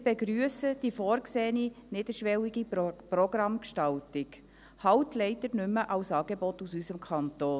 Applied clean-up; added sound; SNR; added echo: none; none; none; none.